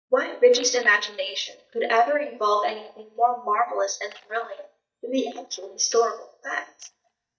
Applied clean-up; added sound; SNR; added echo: neural mask model DeepFilterNet 3.